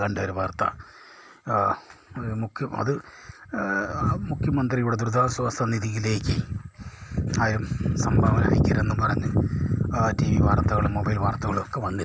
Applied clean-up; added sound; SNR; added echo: none; none; none; none.